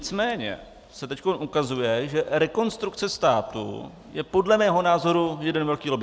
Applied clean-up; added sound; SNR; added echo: none; none; none; none.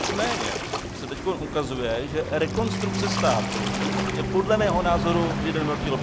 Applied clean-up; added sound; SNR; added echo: none; Waves, surf; 1 dB; none.